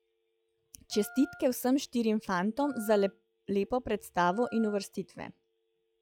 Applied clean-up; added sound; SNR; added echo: classical method log-MMSE.